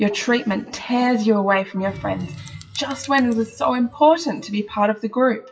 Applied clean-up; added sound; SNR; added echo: classical method WPE with log-MMSE.